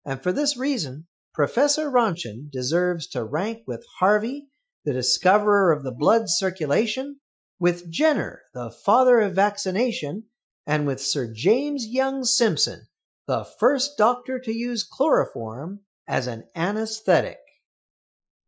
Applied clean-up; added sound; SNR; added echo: classical method Wiener filter.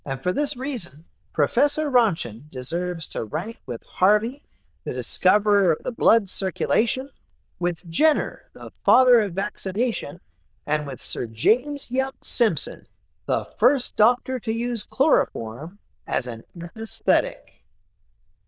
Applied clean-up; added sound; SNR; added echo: neural diffusion model UNIVERSE++.